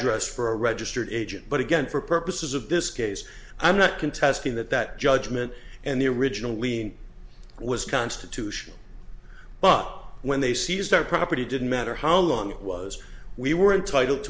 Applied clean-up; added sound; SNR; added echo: none; none; none; none.